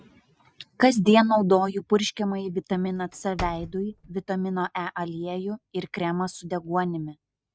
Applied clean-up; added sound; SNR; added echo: none; Slam / Wood; 15 dB; none.